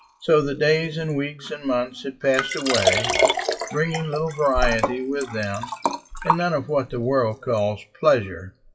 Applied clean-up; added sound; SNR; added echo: classical method WPE with log-MMSE.